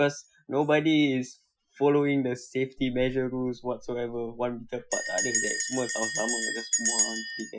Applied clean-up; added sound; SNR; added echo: classical method Wiener filter.